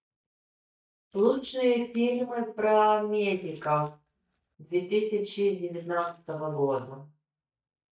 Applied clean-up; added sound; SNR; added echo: neural mask model DeepFilterNet 3.